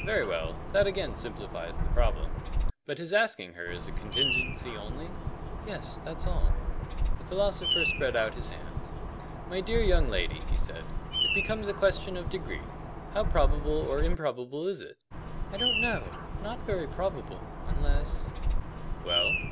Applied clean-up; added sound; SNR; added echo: none; Bird vocalization, bird call, bird song; -3 dB; none.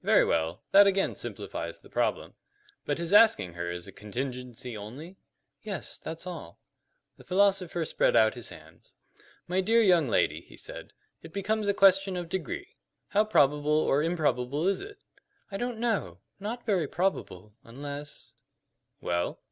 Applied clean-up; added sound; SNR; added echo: none; none; none; none.